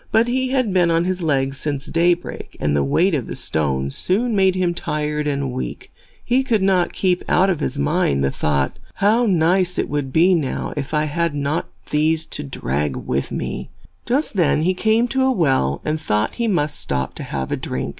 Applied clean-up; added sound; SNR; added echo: none; none; none; none.